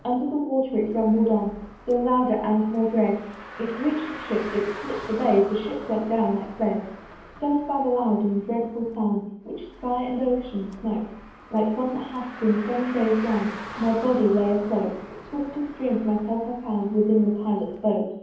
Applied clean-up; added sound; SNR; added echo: none; Car; 17 dB; reverberation time 0.8 s.